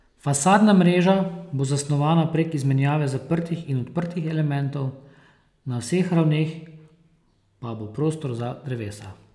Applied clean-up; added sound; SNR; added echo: none; none; none; none.